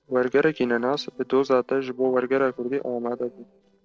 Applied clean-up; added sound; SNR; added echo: neural separator model SepFormer DNS4.